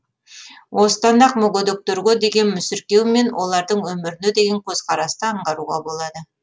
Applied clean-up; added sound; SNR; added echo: none; none; none; none.